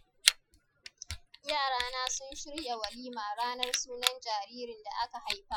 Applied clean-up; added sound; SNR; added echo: classical method Wiener filter.